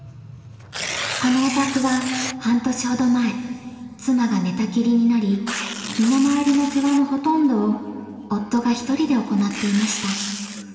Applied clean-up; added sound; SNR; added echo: none; Tearing; 12 dB; reverberation time 2.6 s.